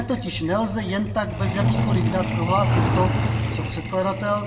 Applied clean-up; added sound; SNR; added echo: none; Truck; -2 dB; reverberation time 1.4 s.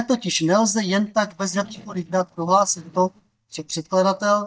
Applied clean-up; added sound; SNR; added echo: neural mask model DeepFilterNet 3.